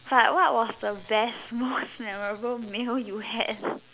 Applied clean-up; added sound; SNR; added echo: none; none; none; none.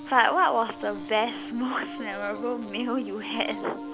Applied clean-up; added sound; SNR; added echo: none; Piano; 11 dB; none.